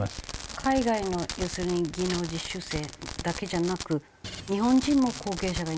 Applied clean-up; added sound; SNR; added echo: none; Fireworks; 10 dB; none.